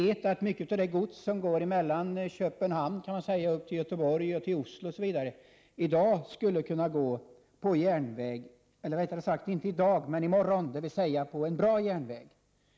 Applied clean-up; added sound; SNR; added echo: none; none; none; none.